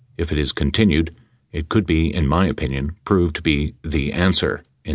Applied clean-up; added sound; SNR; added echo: none; none; none; none.